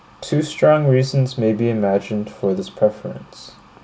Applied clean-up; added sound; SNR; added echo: none; none; none; none.